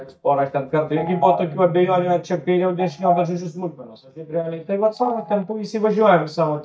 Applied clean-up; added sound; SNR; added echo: neural mask model DeepFilterNet 3.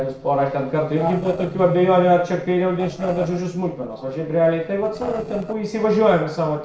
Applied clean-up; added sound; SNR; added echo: neural separator model SepFormer DNS4.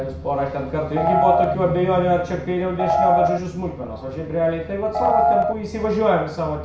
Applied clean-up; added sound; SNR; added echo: none; Piano; -5 dB; reverberation time 0.6 s.